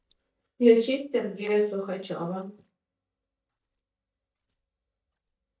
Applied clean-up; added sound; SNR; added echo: neural mask model DeepFilterNet 3.